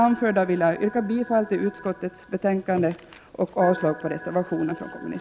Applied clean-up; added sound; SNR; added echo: none; Organ; 17 dB; none.